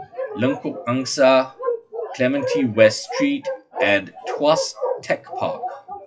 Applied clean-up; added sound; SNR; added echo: classical method WPE with log-MMSE.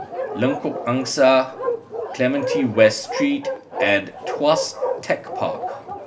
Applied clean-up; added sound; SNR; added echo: none; Bark; 6 dB; reverberation time 0.2 s.